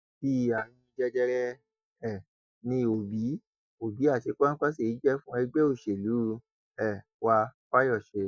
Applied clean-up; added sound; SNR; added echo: neural mask model DeepFilterNet 3.